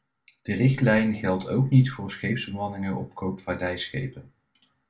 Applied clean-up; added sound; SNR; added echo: none; none; none; reverberation time 0.2 s.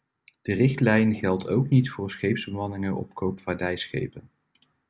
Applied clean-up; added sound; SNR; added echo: none; none; none; none.